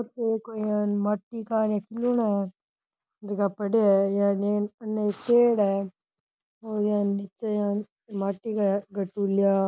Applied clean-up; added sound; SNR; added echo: none; none; none; none.